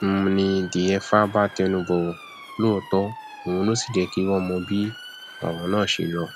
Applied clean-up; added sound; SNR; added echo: none; Motor vehicle (road) / Siren; 17 dB; none.